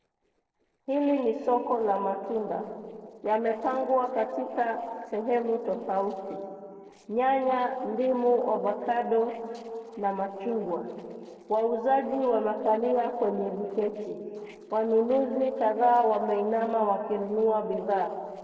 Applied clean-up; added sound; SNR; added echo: neural separator model SepFormer DNS4.